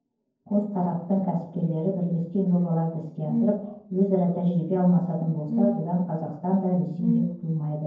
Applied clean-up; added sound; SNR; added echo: neural separator model SepFormer DNS4.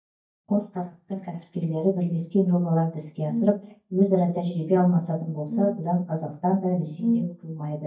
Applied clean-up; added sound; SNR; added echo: neural mask model DeepFilterNet 3.